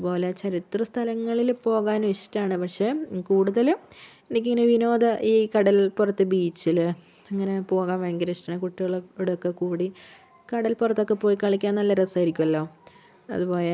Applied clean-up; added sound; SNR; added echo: none; none; none; none.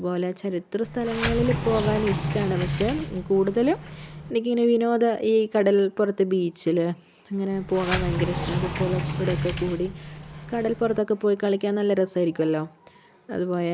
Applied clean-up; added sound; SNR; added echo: none; Sliding door; 5 dB; none.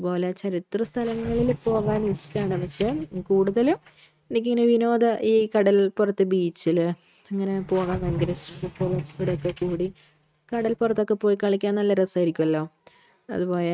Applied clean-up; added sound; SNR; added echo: neural mask model RNNoise.